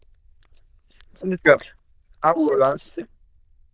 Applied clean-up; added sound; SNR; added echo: neural diffusion model UNIVERSE++.